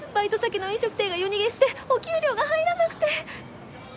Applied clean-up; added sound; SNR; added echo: none; none; none; none.